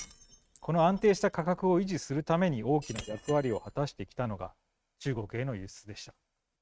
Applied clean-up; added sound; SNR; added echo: neural mask model RNNoise.